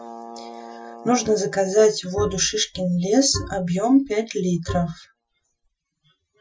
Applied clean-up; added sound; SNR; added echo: classical method Wiener filter.